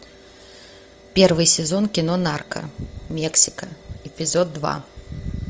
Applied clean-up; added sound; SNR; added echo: none; none; none; none.